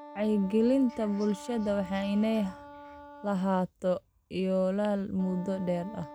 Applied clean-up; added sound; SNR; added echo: none; Wind instrument, woodwind instrument; 18 dB; none.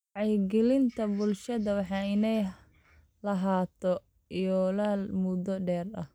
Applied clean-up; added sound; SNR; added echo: none; none; none; none.